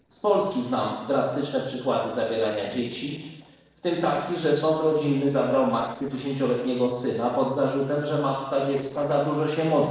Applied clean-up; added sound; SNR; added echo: neural separator model SepFormer DNS4.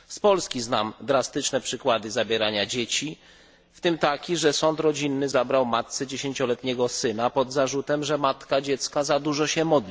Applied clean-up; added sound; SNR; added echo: none; none; none; none.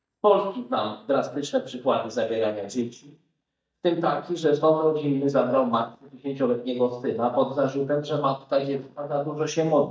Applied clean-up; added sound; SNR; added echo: neural mask model DeepFilterNet 3.